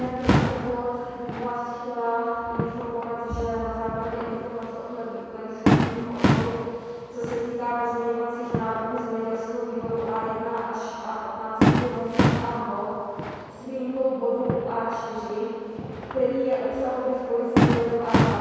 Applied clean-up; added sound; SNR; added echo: none; Fireworks; 0 dB; reverberation time 2.2 s.